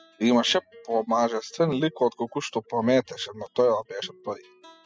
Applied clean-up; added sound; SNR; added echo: classical method spectral subtraction.